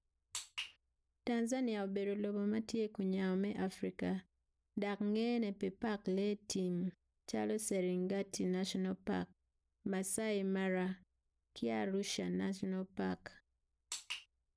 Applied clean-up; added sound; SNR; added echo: none; none; none; none.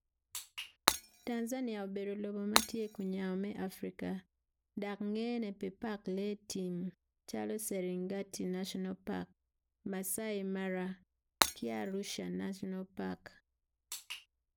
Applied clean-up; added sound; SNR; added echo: none; Shatter; -4 dB; none.